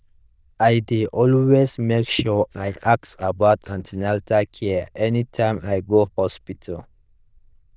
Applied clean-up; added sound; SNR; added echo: neural diffusion model UNIVERSE++.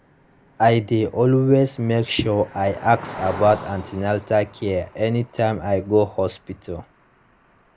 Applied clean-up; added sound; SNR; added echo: none; Cricket; 19 dB; none.